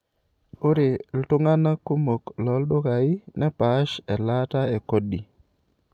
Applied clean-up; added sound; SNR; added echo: none; none; none; none.